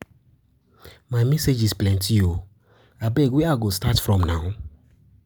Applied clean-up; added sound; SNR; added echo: none; none; none; none.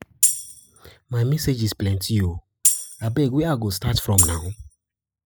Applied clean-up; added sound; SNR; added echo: classical method spectral subtraction.